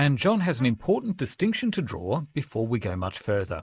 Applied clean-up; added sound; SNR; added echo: neural mask model Resemble Enhance denoiser.